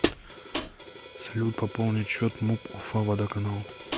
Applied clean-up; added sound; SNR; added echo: none; Hi-hat; 4 dB; none.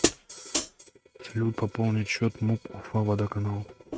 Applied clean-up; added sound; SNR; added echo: neural mask model RNNoise.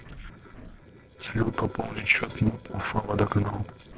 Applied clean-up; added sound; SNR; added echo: neural separator model SepFormer DNS4.